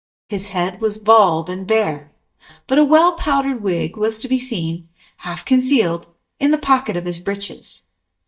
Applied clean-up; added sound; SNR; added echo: neural mask model DeepFilterNet 3.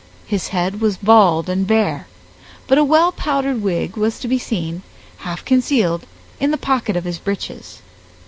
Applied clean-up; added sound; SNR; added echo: none; none; none; none.